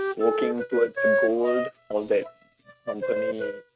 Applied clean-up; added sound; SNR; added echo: neural mask model RNNoise.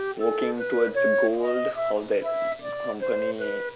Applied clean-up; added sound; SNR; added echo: none; Wind instrument, woodwind instrument; -1 dB; none.